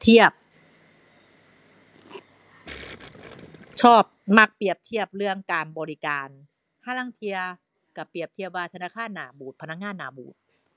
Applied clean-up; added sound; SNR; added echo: none; Gurgling; 19 dB; none.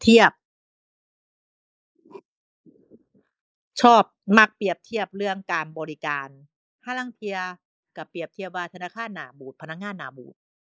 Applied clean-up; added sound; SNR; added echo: neural mask model Resemble Enhance denoiser.